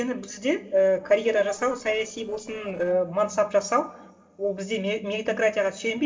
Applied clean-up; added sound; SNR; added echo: neural separator model SepFormer DNS4.